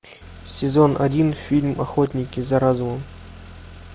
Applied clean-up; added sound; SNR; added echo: none; Car; 18 dB; none.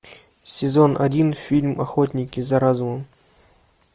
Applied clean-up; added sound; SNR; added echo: none; none; none; none.